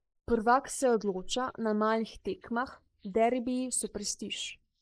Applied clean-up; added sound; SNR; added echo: neural mask model Resemble Enhance denoiser.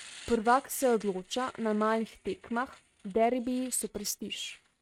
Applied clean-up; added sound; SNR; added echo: neural mask model RNNoise.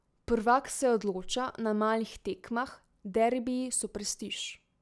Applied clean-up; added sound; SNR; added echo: none; none; none; none.